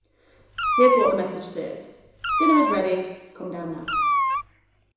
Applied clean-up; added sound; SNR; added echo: none; Meow; 1 dB; reverberation time 1.0 s.